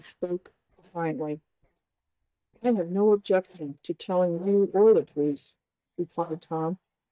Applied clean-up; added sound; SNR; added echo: neural mask model DeepFilterNet 3.